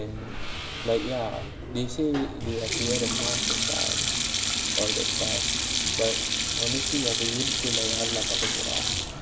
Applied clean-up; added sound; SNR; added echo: none; Sink (filling or washing); -4 dB; reverberation time 2.6 s.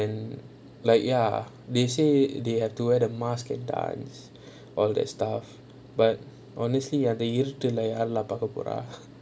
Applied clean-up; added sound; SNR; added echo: none; none; none; none.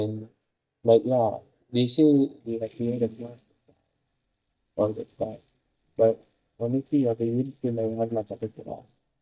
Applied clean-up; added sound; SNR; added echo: neural mask model DeepFilterNet 3.